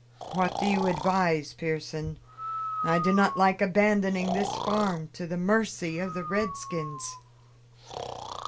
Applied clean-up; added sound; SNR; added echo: none; Breathing; 8 dB; reverberation time 0.2 s.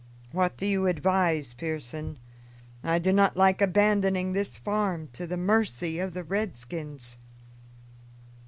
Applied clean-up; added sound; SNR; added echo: none; none; none; none.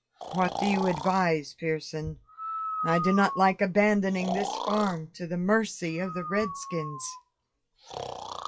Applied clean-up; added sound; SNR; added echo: classical method WPE with log-MMSE.